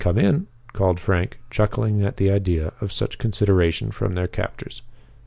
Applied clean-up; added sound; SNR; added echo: none; none; none; none.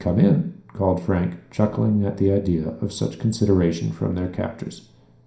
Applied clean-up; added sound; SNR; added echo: none; none; none; reverberation time 0.5 s.